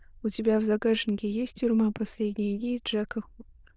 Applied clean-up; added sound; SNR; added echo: neural diffusion model UNIVERSE++.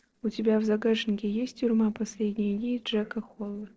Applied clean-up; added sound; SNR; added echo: neural separator model SepFormer DNS4.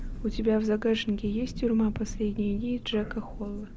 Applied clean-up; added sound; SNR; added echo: none; Thunder; 9 dB; none.